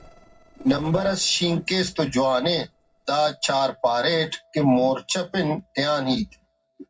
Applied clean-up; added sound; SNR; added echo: neural separator model SepFormer DNS4.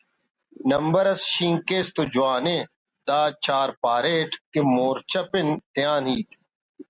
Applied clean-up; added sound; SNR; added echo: none; none; none; none.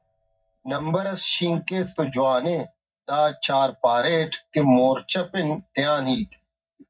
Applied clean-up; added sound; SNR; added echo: neural mask model DeepFilterNet 3.